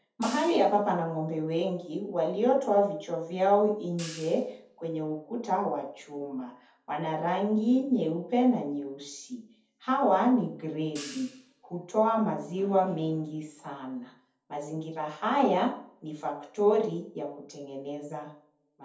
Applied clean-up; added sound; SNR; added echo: none; Hi-hat; 20 dB; reverberation time 0.5 s.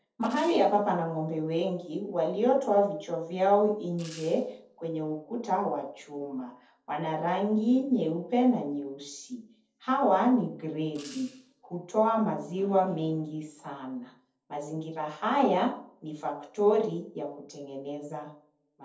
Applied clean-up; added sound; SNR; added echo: neural separator model SepFormer DNS4.